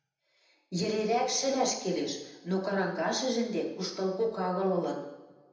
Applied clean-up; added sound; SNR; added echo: none; Cowbell; 17 dB; reverberation time 0.8 s.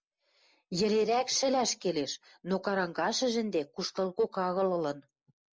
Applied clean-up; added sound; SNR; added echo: none; none; none; none.